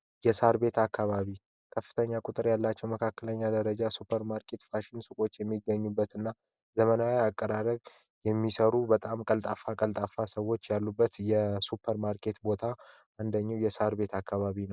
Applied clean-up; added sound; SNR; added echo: none; none; none; none.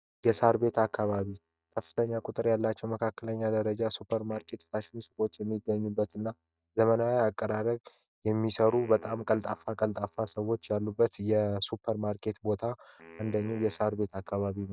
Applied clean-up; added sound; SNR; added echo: neural mask model DeepFilterNet 3.